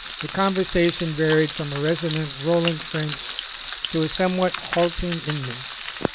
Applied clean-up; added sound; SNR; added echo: none; Frying (food); 8 dB; none.